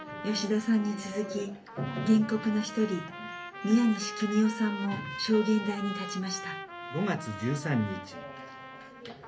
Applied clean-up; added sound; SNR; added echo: none; Trumpet; 12 dB; reverberation time 0.3 s.